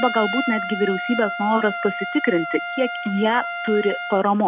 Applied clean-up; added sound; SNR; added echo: none; Trumpet; 7 dB; none.